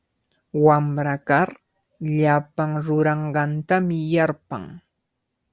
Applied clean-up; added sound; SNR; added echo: none; none; none; none.